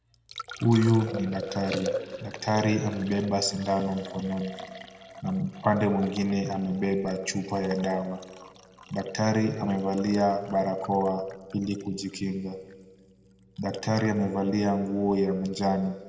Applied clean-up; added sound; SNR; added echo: none; Liquid; 16 dB; reverberation time 1.4 s.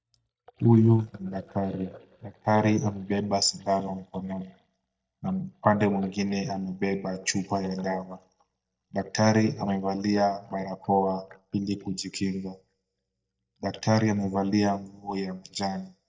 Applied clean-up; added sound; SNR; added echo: neural mask model DeepFilterNet 3.